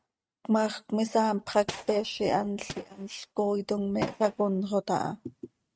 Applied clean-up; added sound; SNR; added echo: neural mask model RNNoise.